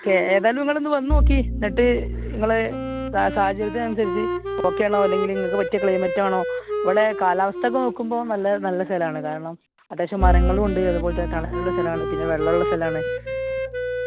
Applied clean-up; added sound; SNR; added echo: none; Bowed string instrument + Wind instrument, woodwind instrument; 2 dB; none.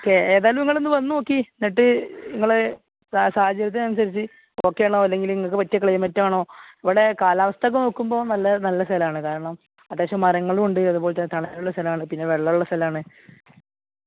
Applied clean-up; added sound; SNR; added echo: none; none; none; none.